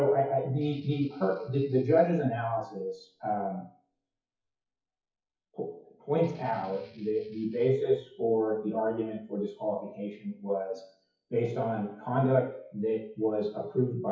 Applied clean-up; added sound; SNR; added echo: classical method WPE with log-MMSE.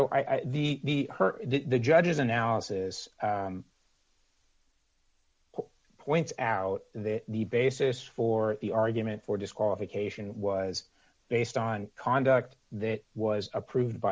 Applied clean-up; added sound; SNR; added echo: none; none; none; none.